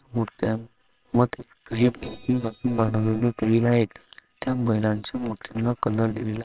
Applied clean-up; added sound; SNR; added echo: neural separator model SepFormer WHAMR!.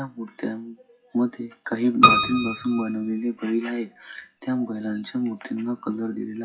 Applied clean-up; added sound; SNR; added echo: classical method WPE with log-MMSE.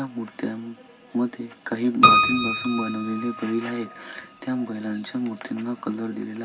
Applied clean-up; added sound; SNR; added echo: none; Keyboard (musical); -1 dB; reverberation time 0.4 s.